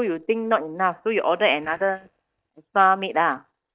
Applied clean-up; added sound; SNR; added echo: neural mask model DeepFilterNet 3.